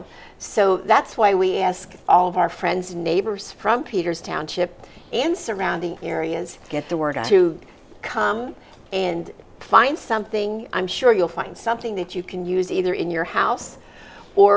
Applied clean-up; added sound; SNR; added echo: none; none; none; none.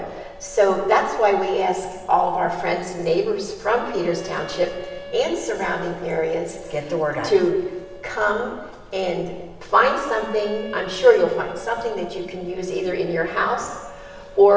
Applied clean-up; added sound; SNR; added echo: none; Wind instrument, woodwind instrument; 18 dB; reverberation time 1.2 s.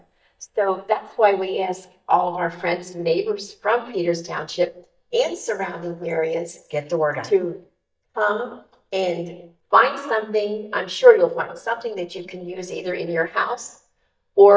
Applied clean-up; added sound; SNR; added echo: neural mask model DeepFilterNet 3.